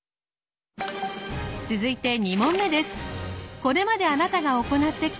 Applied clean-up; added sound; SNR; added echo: none; none; none; none.